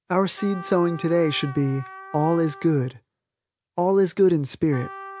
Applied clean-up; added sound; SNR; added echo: none; Trumpet; 18 dB; none.